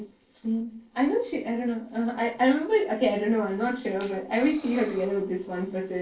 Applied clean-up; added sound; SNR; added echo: neural separator model SepFormer DNS4.